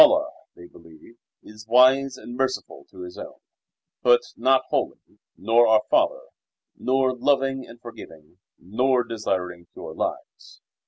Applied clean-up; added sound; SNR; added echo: none; none; none; none.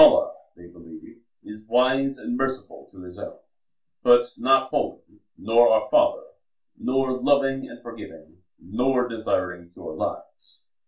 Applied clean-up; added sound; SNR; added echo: none; none; none; reverberation time 0.2 s.